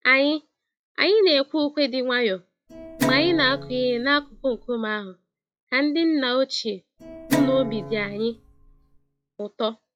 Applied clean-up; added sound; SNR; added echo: classical method log-MMSE.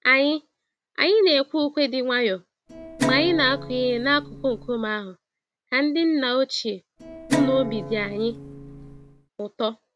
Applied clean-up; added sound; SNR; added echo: none; Guitar; 7 dB; none.